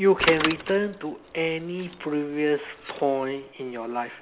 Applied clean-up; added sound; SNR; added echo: none; Bicycle; 9 dB; none.